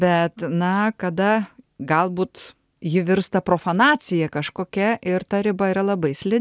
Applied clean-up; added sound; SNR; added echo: none; none; none; none.